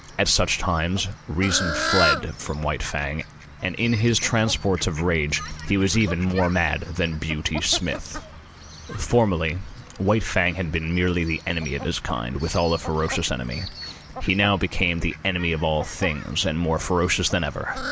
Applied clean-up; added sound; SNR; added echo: none; Fowl; 11 dB; none.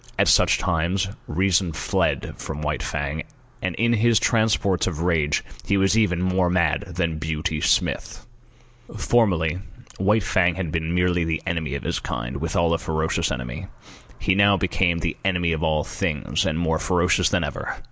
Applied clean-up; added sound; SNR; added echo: none; none; none; none.